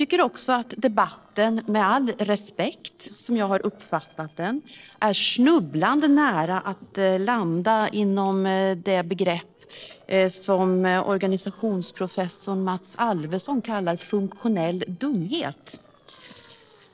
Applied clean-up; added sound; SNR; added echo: neural separator model SepFormer DNS4.